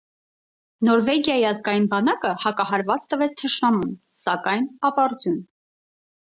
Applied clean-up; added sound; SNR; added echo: none; none; none; none.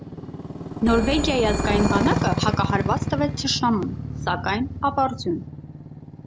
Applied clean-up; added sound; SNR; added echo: none; Motorcycle + Telephone; 2 dB; none.